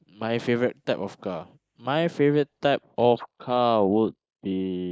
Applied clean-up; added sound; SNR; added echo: neural mask model Resemble Enhance denoiser.